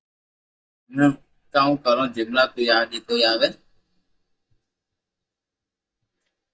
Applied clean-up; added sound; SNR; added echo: neural mask model DeepFilterNet 3.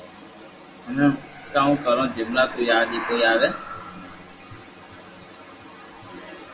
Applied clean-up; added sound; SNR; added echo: none; Animal; 12 dB; reverberation time 0.4 s.